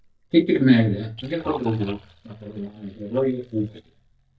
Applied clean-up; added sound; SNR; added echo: neural mask model DeepFilterNet 3.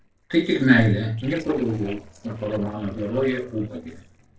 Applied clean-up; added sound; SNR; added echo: neural separator model SepFormer DNS4.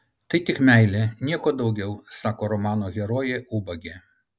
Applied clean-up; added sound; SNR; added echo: none; none; none; none.